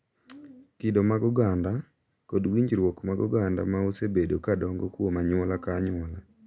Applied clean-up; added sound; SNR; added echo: none; none; none; none.